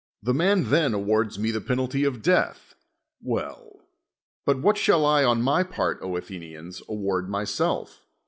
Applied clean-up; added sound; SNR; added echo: none; none; none; none.